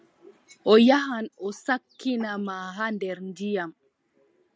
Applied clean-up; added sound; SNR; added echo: none; none; none; none.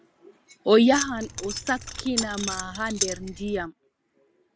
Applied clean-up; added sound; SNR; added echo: none; Keys jangling; 7 dB; none.